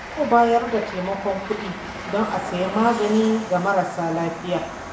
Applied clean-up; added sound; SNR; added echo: none; Train; 11 dB; reverberation time 0.7 s.